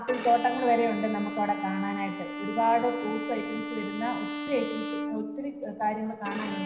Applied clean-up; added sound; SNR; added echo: none; Bowed string instrument; 6 dB; reverberation time 0.9 s.